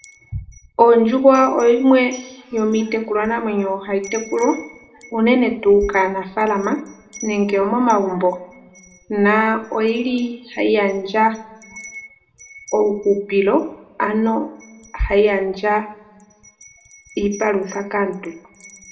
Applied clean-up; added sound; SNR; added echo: none; Wind chime; 19 dB; reverberation time 0.6 s.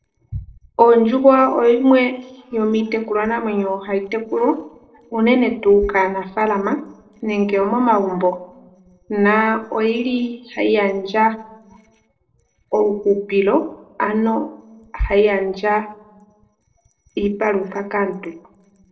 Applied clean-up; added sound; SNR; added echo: neural separator model SepFormer DNS4.